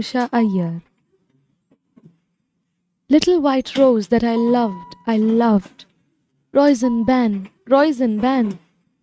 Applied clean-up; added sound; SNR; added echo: neural mask model RNNoise.